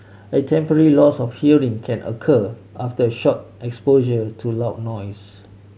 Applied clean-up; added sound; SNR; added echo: none; none; none; none.